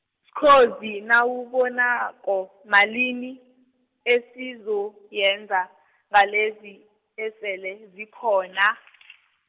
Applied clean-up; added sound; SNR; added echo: none; none; none; none.